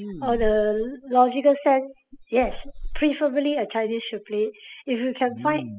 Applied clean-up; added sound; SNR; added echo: classical method spectral subtraction.